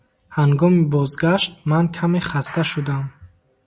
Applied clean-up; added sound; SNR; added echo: none; none; none; none.